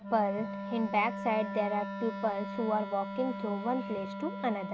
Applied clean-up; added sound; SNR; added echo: none; Wind instrument, woodwind instrument; 6 dB; none.